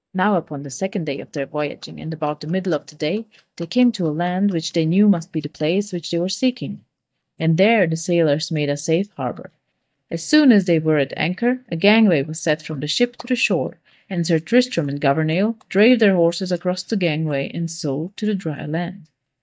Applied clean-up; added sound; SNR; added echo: neural mask model DeepFilterNet 3.